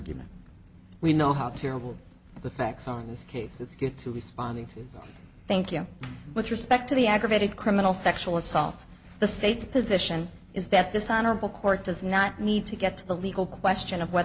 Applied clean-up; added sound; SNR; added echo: none; none; none; none.